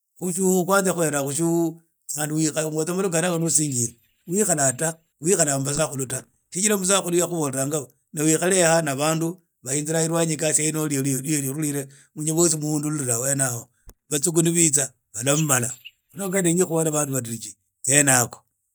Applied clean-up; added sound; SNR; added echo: neural mask model DeepFilterNet 3.